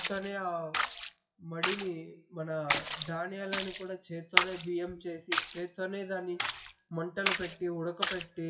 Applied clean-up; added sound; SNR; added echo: classical method WPE with log-MMSE.